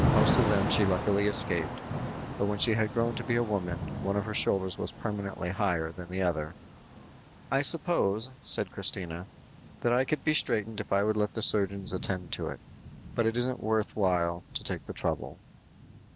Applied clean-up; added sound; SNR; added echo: none; Thunder / Rain; 6 dB; none.